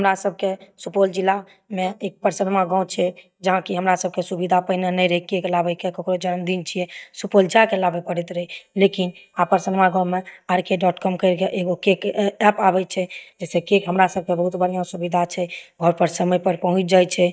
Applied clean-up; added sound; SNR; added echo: neural mask model DeepFilterNet 3.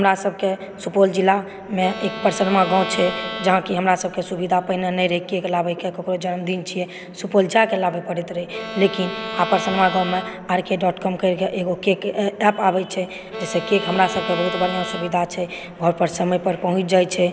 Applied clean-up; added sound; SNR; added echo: none; Bowed string instrument; 11 dB; none.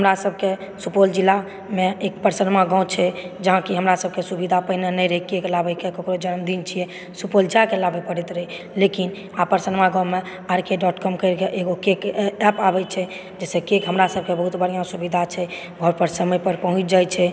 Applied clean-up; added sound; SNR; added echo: none; none; none; none.